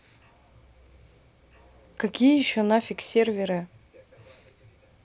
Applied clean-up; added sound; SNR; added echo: none; none; none; none.